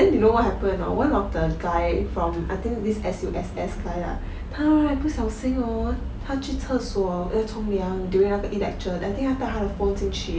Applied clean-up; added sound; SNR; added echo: none; none; none; none.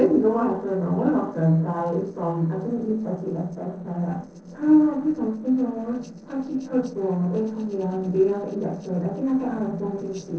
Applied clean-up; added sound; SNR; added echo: neural separator model SepFormer DNS4.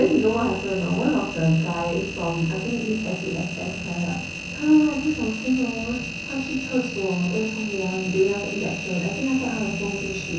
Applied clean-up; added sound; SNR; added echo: none; Engine; 10 dB; reverberation time 0.6 s.